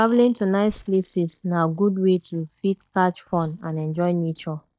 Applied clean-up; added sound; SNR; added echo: neural mask model DeepFilterNet 3.